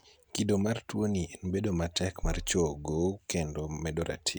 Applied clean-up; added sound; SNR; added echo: none; Bass drum; 6 dB; none.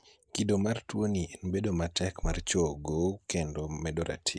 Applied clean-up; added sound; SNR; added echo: neural mask model Resemble Enhance denoiser.